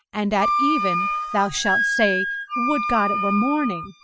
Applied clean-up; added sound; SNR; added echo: classical method spectral subtraction.